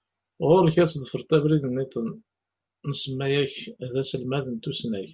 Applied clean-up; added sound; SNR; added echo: none; none; none; none.